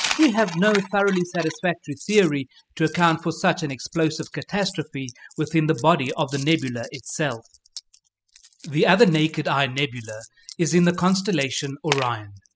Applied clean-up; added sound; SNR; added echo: classical method spectral subtraction.